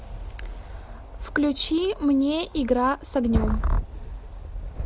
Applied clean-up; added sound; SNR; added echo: none; none; none; none.